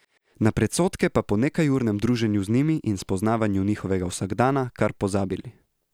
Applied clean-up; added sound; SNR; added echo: none; none; none; none.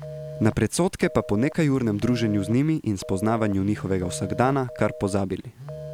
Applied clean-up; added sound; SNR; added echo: none; Telephone + Telephone; 14 dB; none.